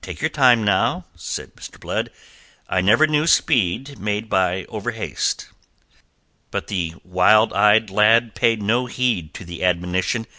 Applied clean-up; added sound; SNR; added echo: none; none; none; none.